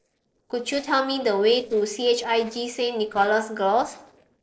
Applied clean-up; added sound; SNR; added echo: neural separator model SepFormer DNS4.